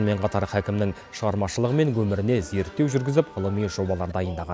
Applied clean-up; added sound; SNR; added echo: none; none; none; none.